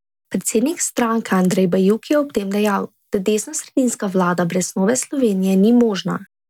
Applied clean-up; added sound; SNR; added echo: none; none; none; none.